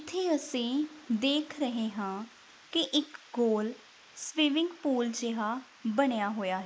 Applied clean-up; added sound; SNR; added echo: neural mask model Resemble Enhance denoiser.